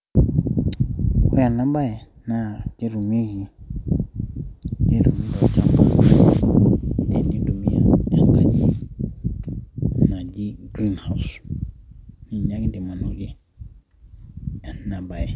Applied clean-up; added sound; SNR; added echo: none; none; none; none.